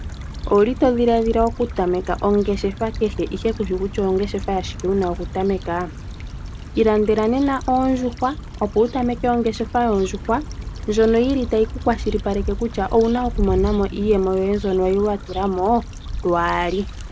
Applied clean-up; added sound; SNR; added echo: none; Stream / Trickle, dribble / Traffic noise, roadway noise; 10 dB; none.